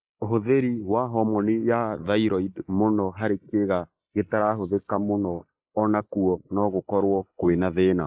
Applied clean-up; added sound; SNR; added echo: neural mask model Resemble Enhance denoiser.